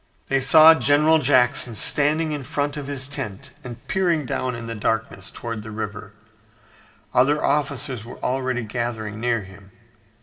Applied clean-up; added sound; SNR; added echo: none; none; none; reverberation time 1.1 s.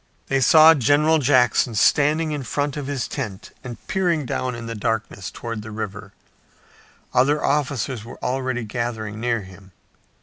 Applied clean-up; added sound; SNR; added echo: none; none; none; none.